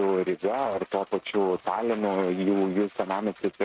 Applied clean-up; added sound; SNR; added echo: neural mask model RNNoise.